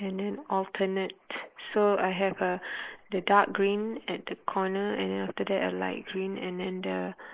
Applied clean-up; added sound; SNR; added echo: neural mask model Resemble Enhance denoiser.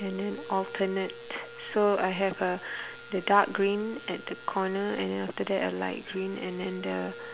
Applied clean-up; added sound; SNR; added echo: none; Wind instrument, woodwind instrument; 17 dB; none.